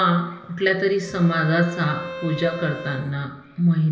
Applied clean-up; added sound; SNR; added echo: none; Bowed string instrument; 15 dB; reverberation time 1.4 s.